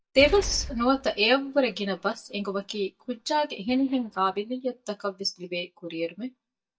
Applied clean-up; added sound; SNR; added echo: neural mask model DeepFilterNet 3.